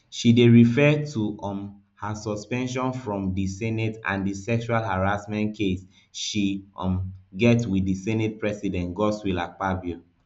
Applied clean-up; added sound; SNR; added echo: none; none; none; none.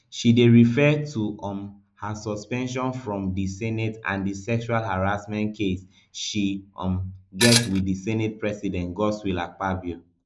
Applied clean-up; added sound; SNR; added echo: neural mask model Resemble Enhance denoiser.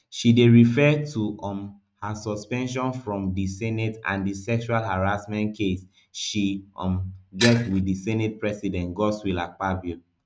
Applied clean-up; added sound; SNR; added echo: neural mask model RNNoise.